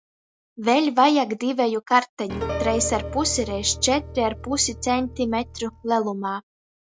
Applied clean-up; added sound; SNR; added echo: none; Piano; 9 dB; none.